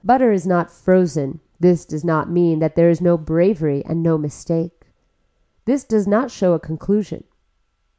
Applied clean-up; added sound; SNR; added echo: none; none; none; none.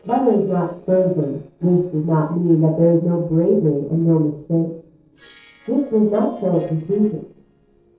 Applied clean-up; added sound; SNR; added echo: neural separator model SepFormer DNS4.